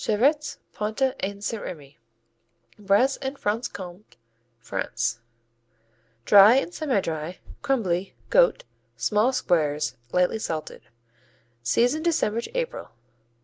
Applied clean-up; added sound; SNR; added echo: none; none; none; none.